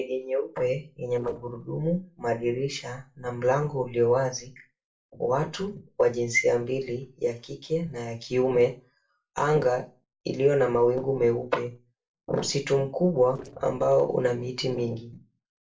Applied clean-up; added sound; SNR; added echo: neural separator model SepFormer DNS4.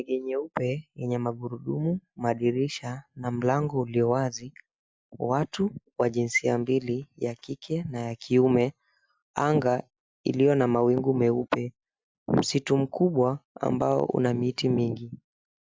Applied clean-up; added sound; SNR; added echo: none; none; none; none.